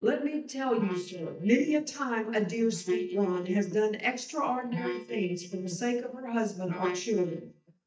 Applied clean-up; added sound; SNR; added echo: neural mask model DeepFilterNet 3.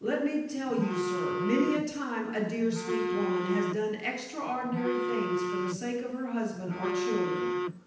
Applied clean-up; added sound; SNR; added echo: none; Telephone; 2 dB; reverberation time 0.9 s.